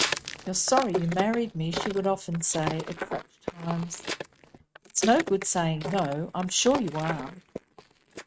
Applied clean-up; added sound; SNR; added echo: neural mask model RNNoise.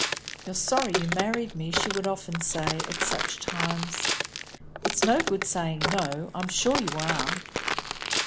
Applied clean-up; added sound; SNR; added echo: none; Walk, footsteps; 1 dB; none.